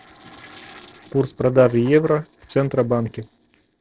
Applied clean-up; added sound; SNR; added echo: neural separator model SepFormer DNS4.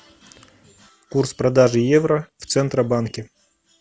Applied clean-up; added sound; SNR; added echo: none; none; none; none.